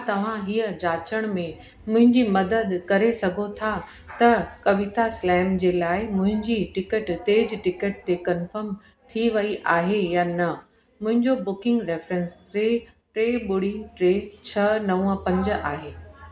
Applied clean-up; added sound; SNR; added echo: none; none; none; none.